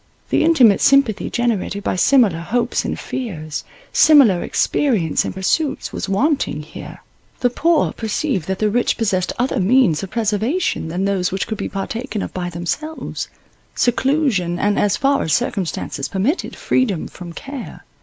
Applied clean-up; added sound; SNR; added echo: none; none; none; none.